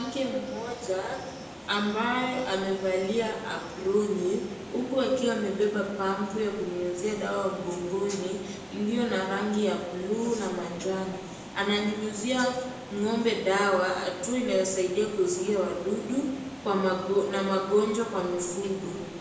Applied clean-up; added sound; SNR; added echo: none; Water; 14 dB; reverberation time 1.0 s.